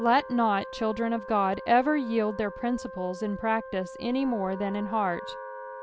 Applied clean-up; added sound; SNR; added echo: none; Wind instrument, woodwind instrument; 13 dB; none.